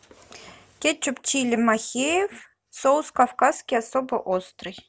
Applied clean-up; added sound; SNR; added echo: none; none; none; none.